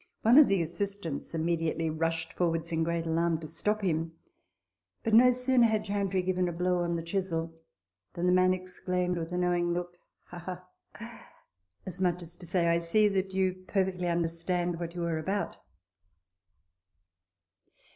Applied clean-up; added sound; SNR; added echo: none; none; none; none.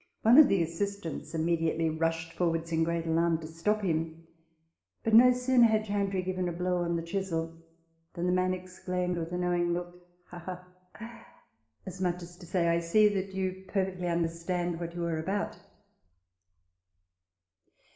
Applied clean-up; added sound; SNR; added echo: none; none; none; reverberation time 0.7 s.